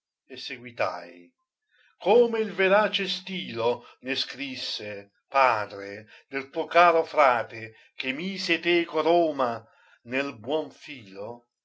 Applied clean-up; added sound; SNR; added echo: none; none; none; none.